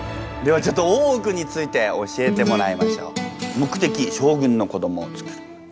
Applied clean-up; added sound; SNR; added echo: none; Wind instrument, woodwind instrument; 17 dB; none.